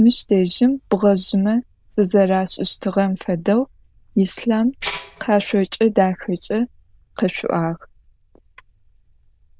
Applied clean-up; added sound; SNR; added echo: neural diffusion model UNIVERSE++.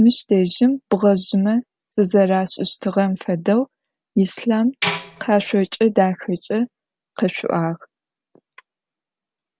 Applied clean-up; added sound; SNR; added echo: none; Tambourine; 9 dB; none.